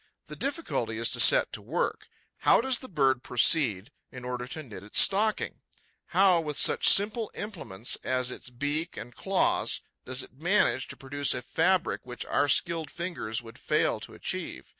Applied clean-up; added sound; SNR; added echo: none; none; none; none.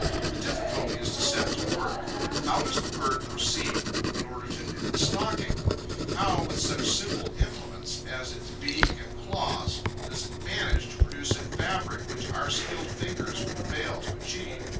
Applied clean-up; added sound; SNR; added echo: none; Writing; -3 dB; reverberation time 0.2 s.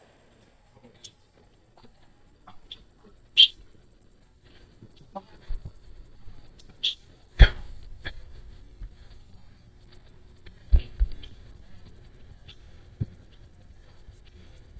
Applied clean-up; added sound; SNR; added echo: neural mask model DeepFilterNet 3.